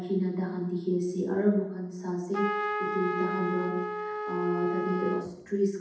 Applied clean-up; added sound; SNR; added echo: none; Trumpet; 3 dB; reverberation time 0.8 s.